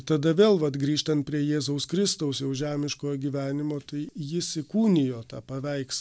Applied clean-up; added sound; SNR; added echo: none; none; none; none.